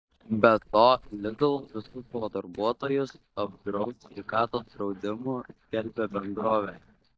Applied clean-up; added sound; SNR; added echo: neural mask model DeepFilterNet 3.